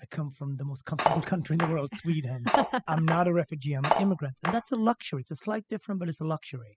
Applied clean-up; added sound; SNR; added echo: classical method spectral subtraction.